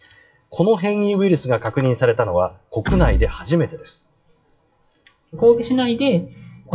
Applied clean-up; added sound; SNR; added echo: classical method WPE with log-MMSE.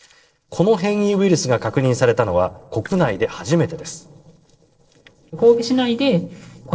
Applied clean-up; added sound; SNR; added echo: neural separator model SepFormer DNS4.